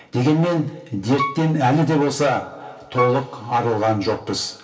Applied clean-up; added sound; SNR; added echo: none; Piano; 12 dB; reverberation time 0.3 s.